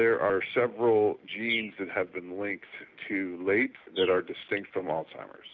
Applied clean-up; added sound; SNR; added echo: none; Bird; 16 dB; none.